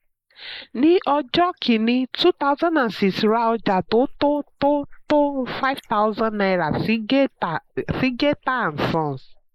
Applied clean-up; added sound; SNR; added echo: neural mask model Resemble Enhance denoiser.